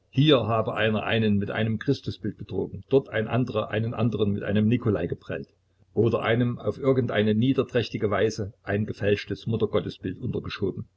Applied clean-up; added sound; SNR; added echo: none; none; none; none.